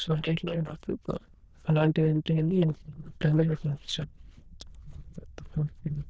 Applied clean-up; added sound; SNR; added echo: neural diffusion model UNIVERSE++.